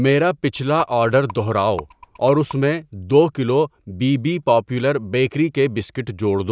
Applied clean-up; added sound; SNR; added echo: none; Rattle; 19 dB; none.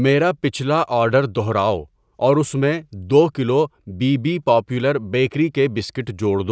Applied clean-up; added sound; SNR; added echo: none; none; none; none.